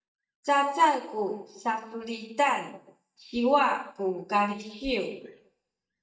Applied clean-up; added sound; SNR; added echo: neural mask model DeepFilterNet 3.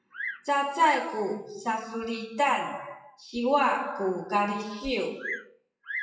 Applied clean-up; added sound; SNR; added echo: classical method WPE with log-MMSE.